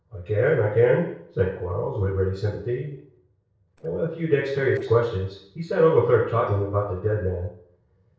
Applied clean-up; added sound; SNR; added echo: neural separator model SepFormer DNS4.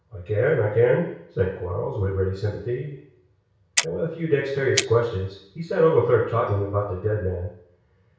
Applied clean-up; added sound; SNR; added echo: none; Clock; 7 dB; reverberation time 0.6 s.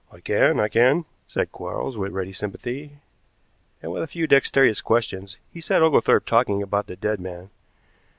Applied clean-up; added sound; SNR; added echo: none; none; none; none.